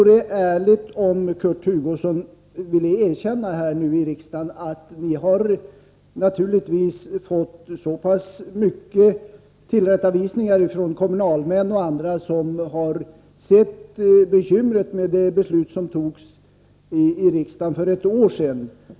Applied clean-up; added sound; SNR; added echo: none; none; none; none.